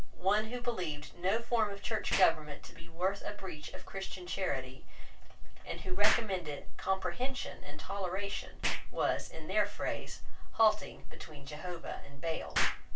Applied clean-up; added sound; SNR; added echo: none; Explosion; 18 dB; reverberation time 0.2 s.